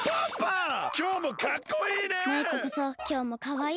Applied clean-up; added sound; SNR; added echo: none; none; none; none.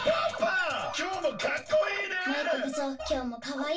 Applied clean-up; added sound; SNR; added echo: none; none; none; reverberation time 0.2 s.